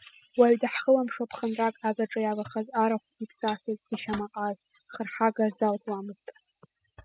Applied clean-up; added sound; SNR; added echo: classical method spectral subtraction.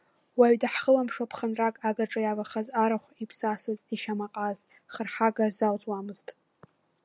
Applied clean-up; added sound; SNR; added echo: none; none; none; none.